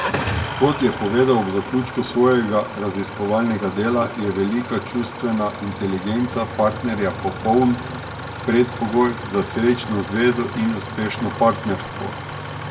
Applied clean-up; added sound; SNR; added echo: none; Idling / Engine starting; 9 dB; reverberation time 1.4 s.